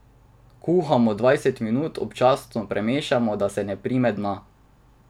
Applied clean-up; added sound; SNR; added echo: none; none; none; none.